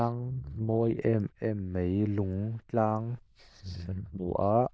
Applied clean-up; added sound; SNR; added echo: neural diffusion model UNIVERSE++.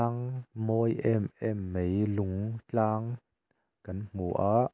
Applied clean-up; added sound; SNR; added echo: none; none; none; none.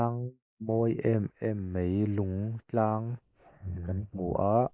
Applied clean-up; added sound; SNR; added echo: neural mask model Resemble Enhance denoiser.